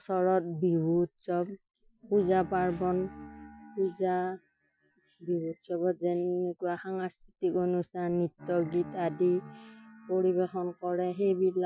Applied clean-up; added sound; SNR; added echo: classical method Wiener filter.